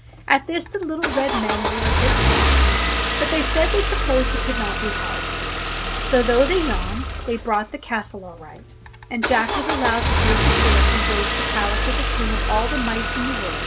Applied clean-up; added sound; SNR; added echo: none; Engine starting / Car; -3 dB; none.